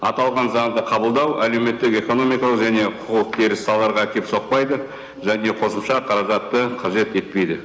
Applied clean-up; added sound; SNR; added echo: none; none; none; none.